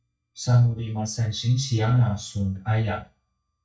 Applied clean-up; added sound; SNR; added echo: neural mask model DeepFilterNet 3.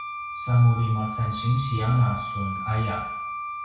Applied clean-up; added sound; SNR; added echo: none; Wind instrument, woodwind instrument; 8 dB; reverberation time 0.6 s.